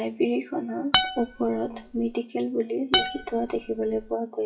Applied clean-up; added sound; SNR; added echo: classical method WPE with log-MMSE.